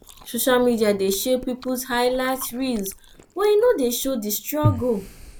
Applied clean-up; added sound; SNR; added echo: none; Chewing, mastication; 11 dB; none.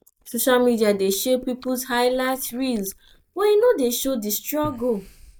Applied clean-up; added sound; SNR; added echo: neural mask model DeepFilterNet 3.